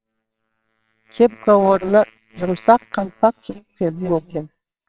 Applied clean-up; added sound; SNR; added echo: neural separator model SepFormer WHAMR!.